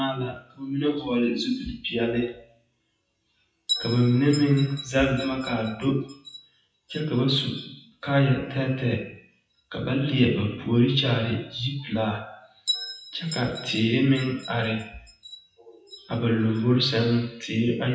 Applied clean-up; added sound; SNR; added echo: classical method WPE with log-MMSE.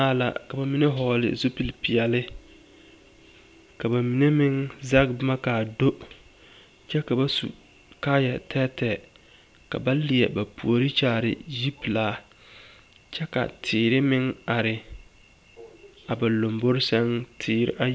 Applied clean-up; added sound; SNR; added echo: none; none; none; none.